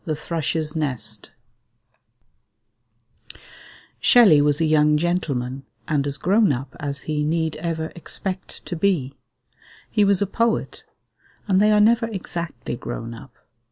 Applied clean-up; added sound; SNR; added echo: none; none; none; none.